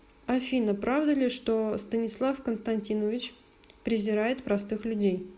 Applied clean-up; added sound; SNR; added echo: none; none; none; none.